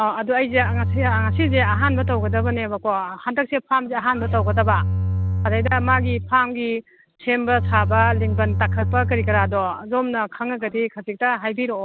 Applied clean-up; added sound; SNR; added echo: none; Bowed string instrument; 1 dB; none.